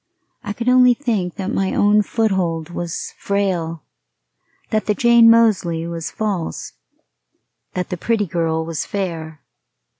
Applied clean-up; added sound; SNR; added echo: none; none; none; none.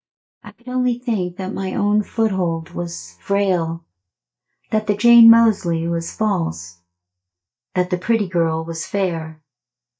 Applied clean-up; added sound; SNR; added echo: neural mask model DeepFilterNet 3.